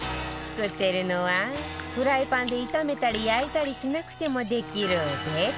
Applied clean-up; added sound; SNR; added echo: none; Drip + Wind instrument, woodwind instrument; 13 dB; none.